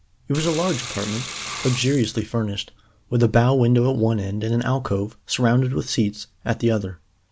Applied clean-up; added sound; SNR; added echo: none; Sink (filling or washing) / Water; 11 dB; none.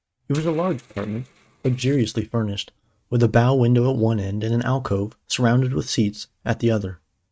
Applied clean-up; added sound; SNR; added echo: neural mask model RNNoise.